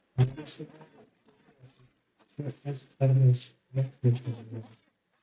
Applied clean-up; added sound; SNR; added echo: neural mask model DeepFilterNet 3.